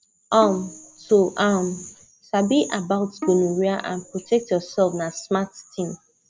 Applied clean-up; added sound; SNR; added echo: none; Bowed string instrument; 15 dB; none.